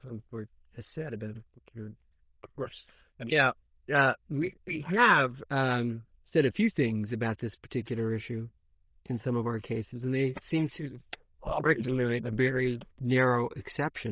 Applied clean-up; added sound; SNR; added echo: neural diffusion model UNIVERSE++.